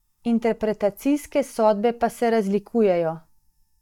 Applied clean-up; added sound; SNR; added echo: neural mask model DeepFilterNet 3.